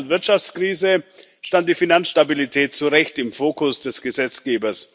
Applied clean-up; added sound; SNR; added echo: none; none; none; none.